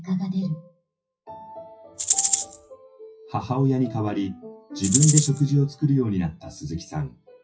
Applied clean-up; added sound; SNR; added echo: classical method WPE with log-MMSE.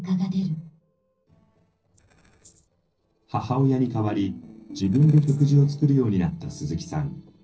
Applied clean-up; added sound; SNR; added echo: neural separator model SepFormer DNS4.